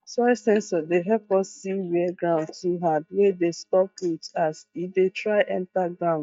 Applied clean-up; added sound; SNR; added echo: neural mask model DeepFilterNet 3.